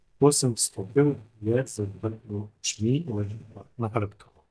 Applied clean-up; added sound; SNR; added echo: neural mask model DeepFilterNet 3.